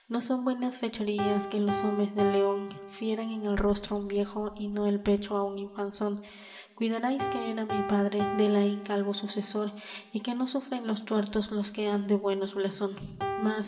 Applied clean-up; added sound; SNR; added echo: none; Piano; 10 dB; reverberation time 2.5 s.